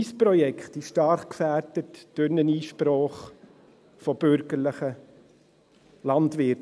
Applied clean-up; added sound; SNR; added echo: none; none; none; none.